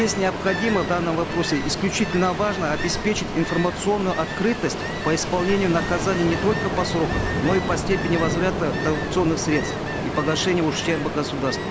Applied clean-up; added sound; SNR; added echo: none; Ocean; 3 dB; none.